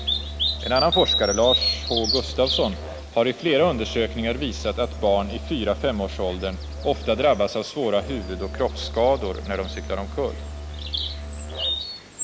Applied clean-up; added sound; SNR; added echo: none; Bird vocalization, bird call, bird song + Musical instrument; 5 dB; none.